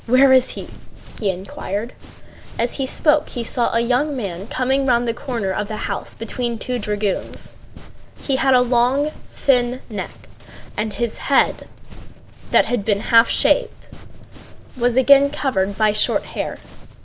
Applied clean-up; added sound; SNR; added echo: none; Run; 13 dB; none.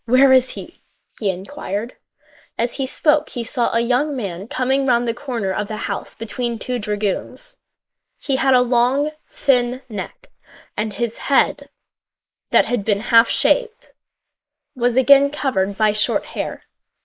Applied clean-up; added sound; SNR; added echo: neural mask model Resemble Enhance denoiser.